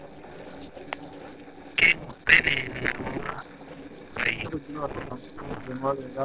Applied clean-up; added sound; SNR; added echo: neural separator model SepFormer DNS4.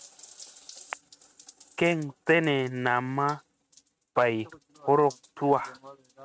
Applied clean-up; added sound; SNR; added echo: neural mask model RNNoise.